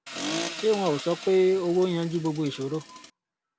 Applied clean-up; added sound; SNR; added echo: none; Accelerating, revving, vroom; 10 dB; none.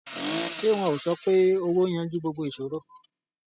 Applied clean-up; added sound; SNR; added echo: classical method spectral subtraction.